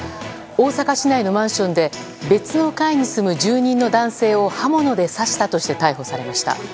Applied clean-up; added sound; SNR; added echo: none; none; none; none.